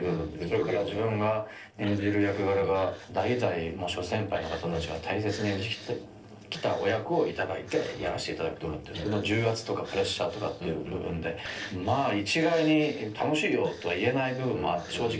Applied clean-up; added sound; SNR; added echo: neural separator model SepFormer DNS4.